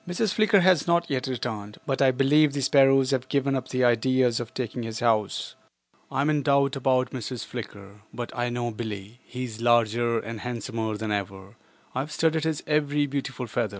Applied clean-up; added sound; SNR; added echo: none; none; none; none.